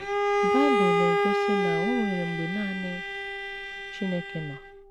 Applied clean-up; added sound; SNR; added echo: none; Bowed string instrument; -4 dB; none.